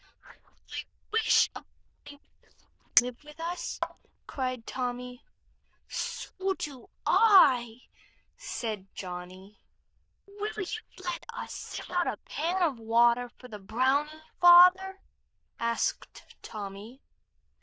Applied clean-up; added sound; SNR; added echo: neural diffusion model UNIVERSE++.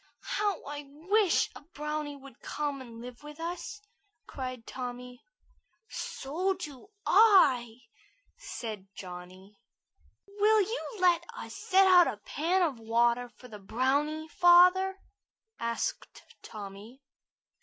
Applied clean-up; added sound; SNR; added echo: none; none; none; none.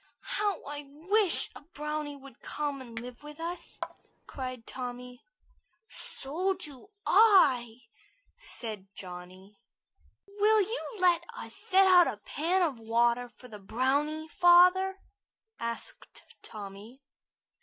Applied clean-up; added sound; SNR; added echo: none; Chink, clink; 8 dB; none.